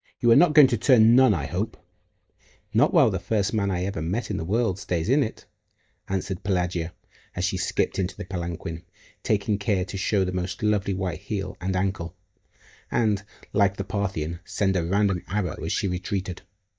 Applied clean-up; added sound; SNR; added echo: neural mask model DeepFilterNet 3.